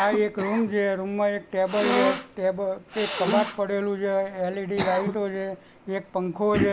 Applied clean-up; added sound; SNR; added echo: none; Cough; 6 dB; none.